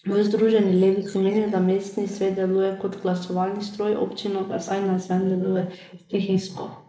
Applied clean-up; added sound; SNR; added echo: neural mask model Resemble Enhance denoiser.